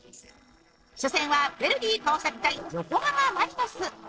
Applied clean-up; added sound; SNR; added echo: neural separator model SepFormer DNS4.